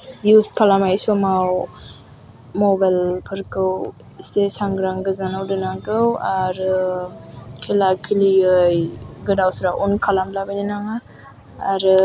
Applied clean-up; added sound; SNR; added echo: none; none; none; none.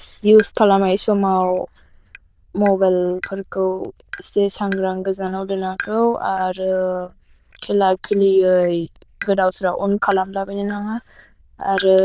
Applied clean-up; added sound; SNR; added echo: neural diffusion model UNIVERSE++.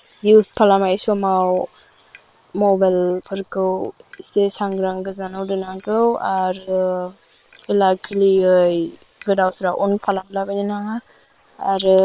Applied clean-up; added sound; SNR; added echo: neural separator model SepFormer WHAM!.